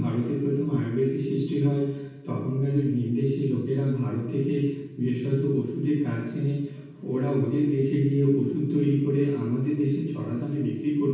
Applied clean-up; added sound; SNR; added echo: none; none; none; reverberation time 1.2 s.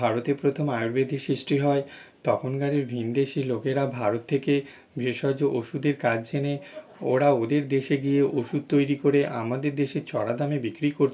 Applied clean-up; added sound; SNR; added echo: none; none; none; none.